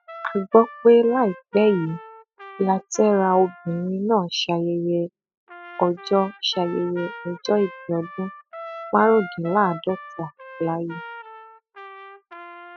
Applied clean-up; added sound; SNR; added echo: classical method spectral subtraction.